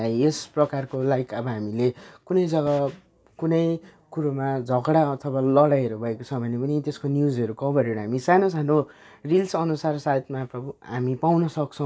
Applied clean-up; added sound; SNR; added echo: none; none; none; none.